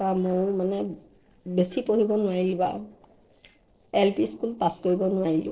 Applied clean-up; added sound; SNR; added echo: neural separator model SepFormer DNS4.